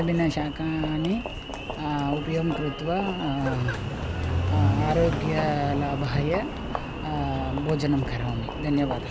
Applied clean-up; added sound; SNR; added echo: none; Engine; 3 dB; none.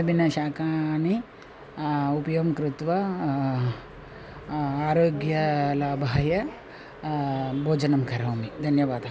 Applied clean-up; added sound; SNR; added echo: none; none; none; none.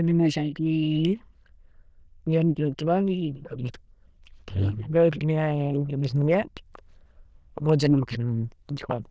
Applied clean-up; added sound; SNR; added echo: neural diffusion model UNIVERSE++.